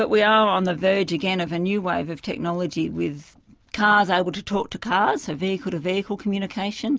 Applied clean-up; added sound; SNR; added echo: none; none; none; none.